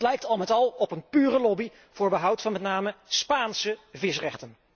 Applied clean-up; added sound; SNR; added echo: none; none; none; none.